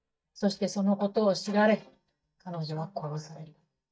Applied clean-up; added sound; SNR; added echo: neural mask model DeepFilterNet 3.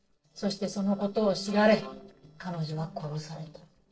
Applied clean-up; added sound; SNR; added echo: neural separator model SepFormer DNS4.